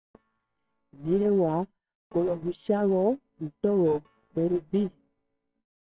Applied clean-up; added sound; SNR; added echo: neural separator model SepFormer WHAMR!.